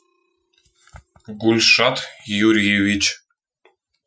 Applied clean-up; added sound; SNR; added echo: classical method Wiener filter.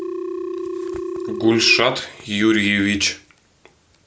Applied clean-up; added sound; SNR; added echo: none; Telephone; 9 dB; none.